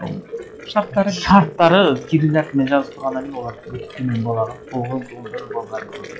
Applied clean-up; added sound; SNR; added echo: classical method log-MMSE.